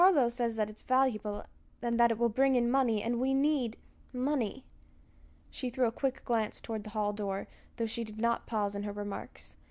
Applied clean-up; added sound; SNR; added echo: none; none; none; none.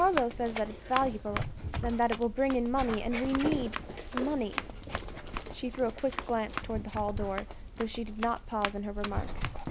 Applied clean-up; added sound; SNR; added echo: none; Run + Dog; 5 dB; none.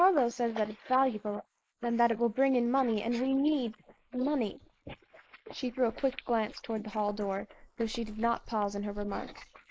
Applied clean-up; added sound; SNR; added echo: neural mask model Resemble Enhance denoiser.